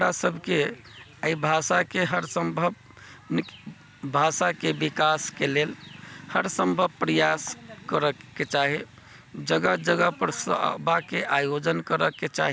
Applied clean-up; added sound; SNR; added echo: none; none; none; none.